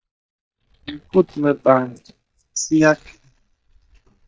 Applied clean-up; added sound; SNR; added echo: neural mask model DeepFilterNet 3.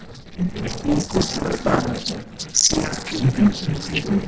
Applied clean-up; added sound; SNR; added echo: neural separator model SepFormer DNS4.